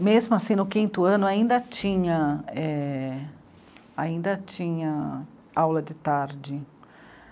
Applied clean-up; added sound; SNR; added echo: none; none; none; none.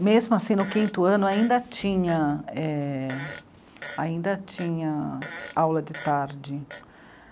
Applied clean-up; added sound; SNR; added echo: none; Fart; 17 dB; none.